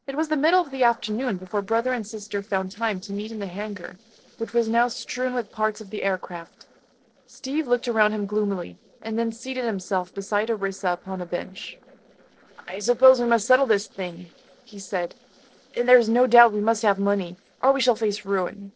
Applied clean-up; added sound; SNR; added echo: neural separator model SepFormer DNS4.